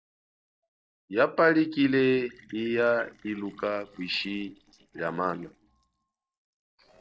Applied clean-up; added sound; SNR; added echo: neural separator model SepFormer DNS4.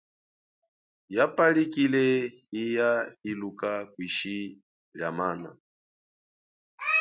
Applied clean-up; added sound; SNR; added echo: none; none; none; none.